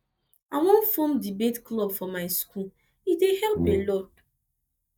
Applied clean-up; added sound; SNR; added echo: neural mask model DeepFilterNet 3.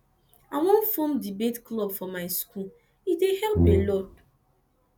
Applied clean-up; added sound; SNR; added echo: none; Brass instrument; -4 dB; none.